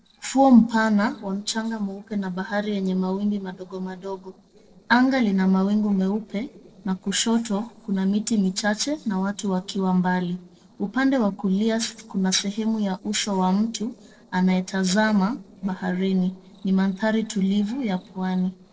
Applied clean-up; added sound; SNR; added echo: neural separator model SepFormer DNS4.